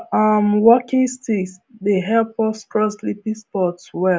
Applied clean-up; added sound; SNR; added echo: none; none; none; none.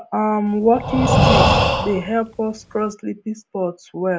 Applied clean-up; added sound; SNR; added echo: none; Breathing; -3 dB; none.